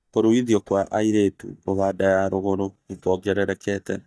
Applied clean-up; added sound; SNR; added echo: neural mask model DeepFilterNet 3.